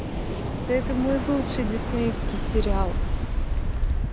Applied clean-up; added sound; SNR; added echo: none; Waves, surf; -3 dB; none.